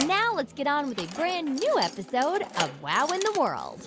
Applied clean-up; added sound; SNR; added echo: none; Keys jangling; 11 dB; none.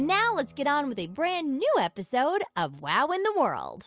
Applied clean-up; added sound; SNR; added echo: none; none; none; none.